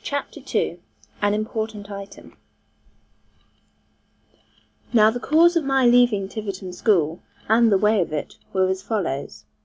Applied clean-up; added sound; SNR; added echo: none; none; none; none.